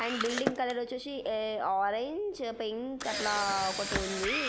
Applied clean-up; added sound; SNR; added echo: none; Camera; 4 dB; none.